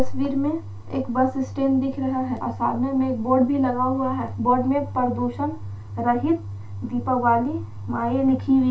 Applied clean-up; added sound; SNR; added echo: none; none; none; reverberation time 0.2 s.